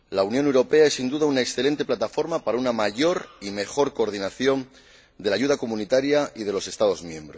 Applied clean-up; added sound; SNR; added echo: none; none; none; none.